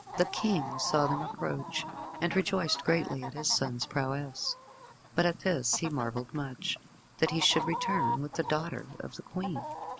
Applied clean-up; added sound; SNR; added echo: none; Chicken, rooster; 7 dB; none.